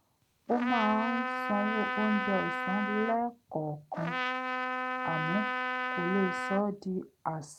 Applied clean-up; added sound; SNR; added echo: none; Trumpet; 1 dB; none.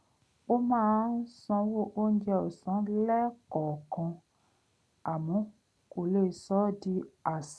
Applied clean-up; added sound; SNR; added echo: none; none; none; none.